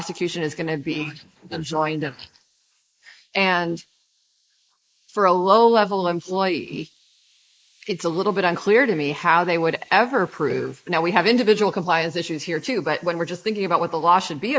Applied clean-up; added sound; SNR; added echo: neural mask model Resemble Enhance denoiser.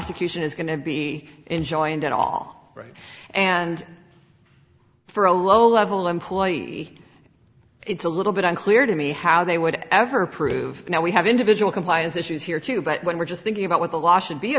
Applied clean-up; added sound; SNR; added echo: none; none; none; none.